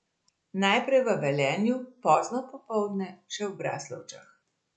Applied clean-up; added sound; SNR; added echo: none; none; none; none.